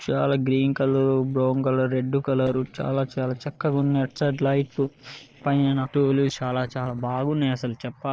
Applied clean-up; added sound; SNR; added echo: neural separator model SepFormer DNS4.